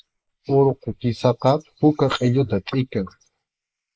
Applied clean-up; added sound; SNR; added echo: neural mask model Resemble Enhance denoiser.